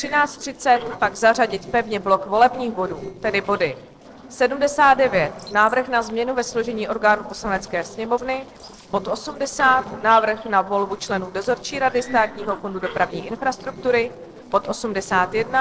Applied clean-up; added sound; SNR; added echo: neural separator model SepFormer DNS4.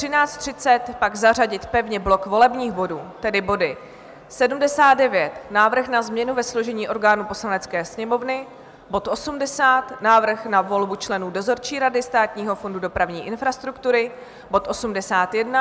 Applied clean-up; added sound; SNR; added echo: none; none; none; none.